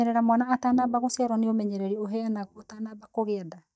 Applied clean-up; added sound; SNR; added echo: neural mask model DeepFilterNet 3.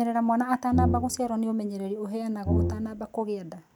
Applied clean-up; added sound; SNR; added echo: none; Brass instrument; 0 dB; none.